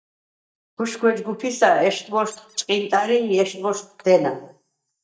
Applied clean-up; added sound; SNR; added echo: neural mask model DeepFilterNet 3.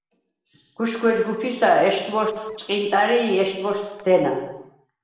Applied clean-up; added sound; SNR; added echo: neural separator model SepFormer DNS4.